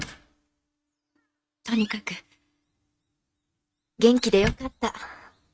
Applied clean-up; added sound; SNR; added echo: neural mask model RNNoise.